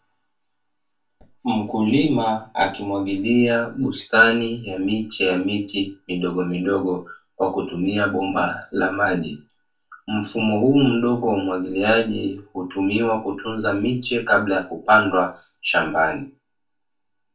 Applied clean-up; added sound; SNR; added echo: none; none; none; reverberation time 0.2 s.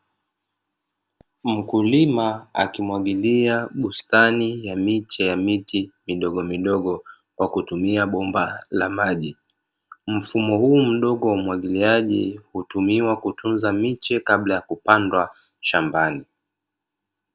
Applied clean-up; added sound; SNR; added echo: none; none; none; none.